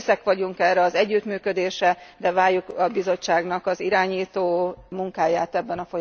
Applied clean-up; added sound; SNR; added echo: none; none; none; none.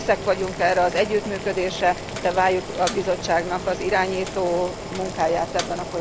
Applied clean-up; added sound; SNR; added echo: none; Boiling; 9 dB; none.